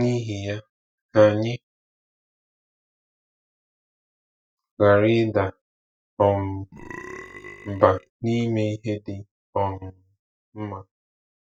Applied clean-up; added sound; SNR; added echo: neural mask model DeepFilterNet 3.